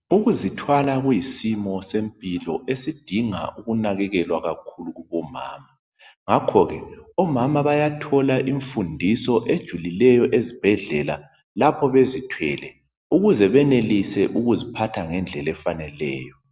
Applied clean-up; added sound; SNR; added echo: none; none; none; none.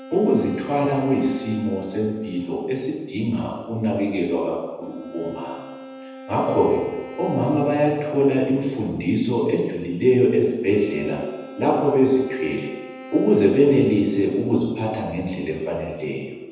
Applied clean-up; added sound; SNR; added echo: none; Wind instrument, woodwind instrument; 19 dB; reverberation time 1.0 s.